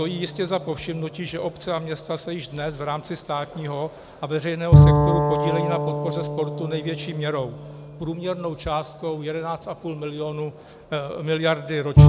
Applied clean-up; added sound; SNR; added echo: none; Bowed string instrument; -5 dB; none.